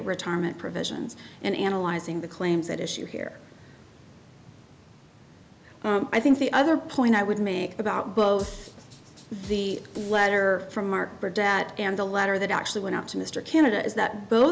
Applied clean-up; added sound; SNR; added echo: none; Drum kit; 19 dB; none.